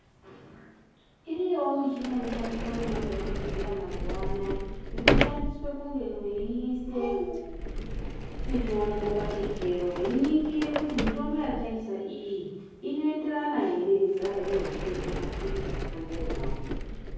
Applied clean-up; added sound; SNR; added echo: none; Sliding door; 2 dB; reverberation time 1.3 s.